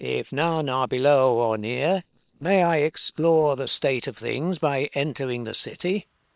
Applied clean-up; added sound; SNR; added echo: neural separator model SepFormer WHAM!.